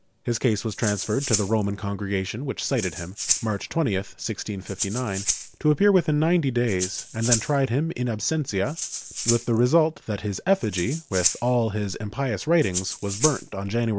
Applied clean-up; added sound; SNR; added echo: none; Rattle (instrument); 9 dB; none.